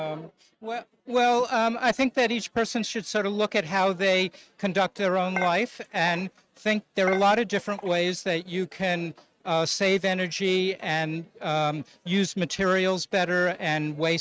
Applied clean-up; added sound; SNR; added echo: neural mask model RNNoise.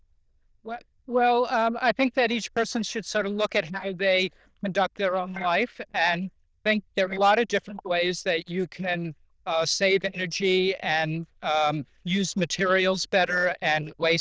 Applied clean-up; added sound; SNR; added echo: neural diffusion model UNIVERSE++.